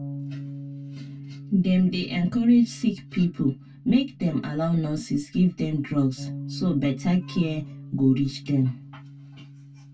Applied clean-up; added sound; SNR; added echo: none; Bass guitar; 14 dB; reverberation time 0.1 s.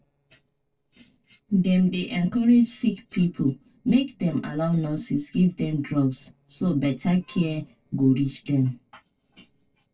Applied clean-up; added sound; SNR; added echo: neural separator model SepFormer DNS4.